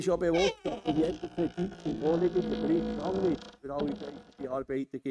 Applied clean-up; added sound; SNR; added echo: neural mask model RNNoise.